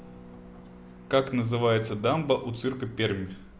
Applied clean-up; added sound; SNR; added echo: none; Traffic noise, roadway noise + Harp; 19 dB; none.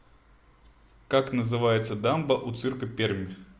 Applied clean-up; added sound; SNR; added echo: none; none; none; none.